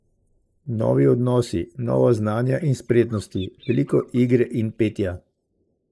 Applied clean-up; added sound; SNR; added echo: neural mask model Resemble Enhance denoiser.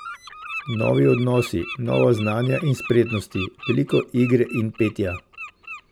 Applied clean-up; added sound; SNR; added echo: none; Bird; 13 dB; none.